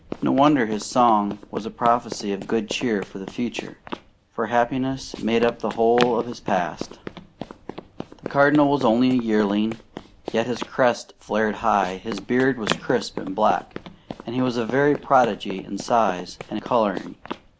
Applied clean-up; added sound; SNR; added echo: none; Run; 13 dB; none.